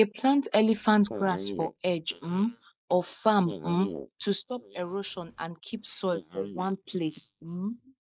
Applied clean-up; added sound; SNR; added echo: neural mask model Resemble Enhance denoiser.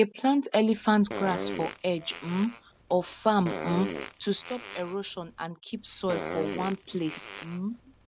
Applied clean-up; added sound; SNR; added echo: none; Fart; 9 dB; none.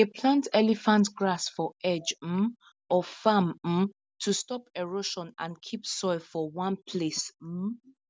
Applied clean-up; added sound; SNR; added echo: none; none; none; none.